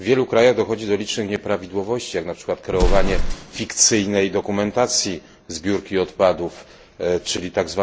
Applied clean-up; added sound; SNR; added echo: none; Explosion; 6 dB; none.